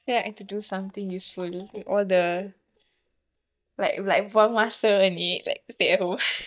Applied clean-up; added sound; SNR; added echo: neural mask model DeepFilterNet 3.